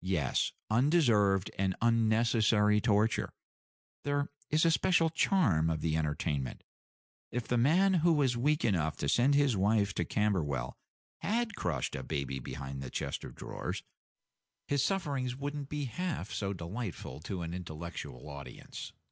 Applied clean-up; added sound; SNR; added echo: none; none; none; none.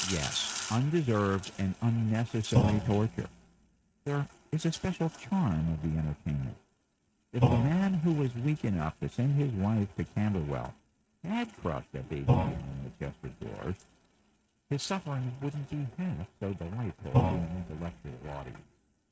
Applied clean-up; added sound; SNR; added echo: neural mask model RNNoise.